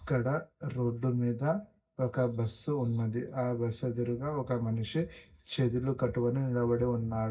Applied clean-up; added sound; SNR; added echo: none; none; none; reverberation time 0.4 s.